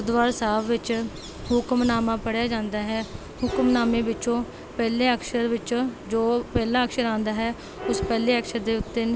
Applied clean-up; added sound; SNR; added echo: none; Piano; 14 dB; none.